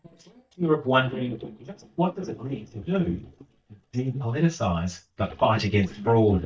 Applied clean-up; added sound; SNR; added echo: neural mask model DeepFilterNet 3.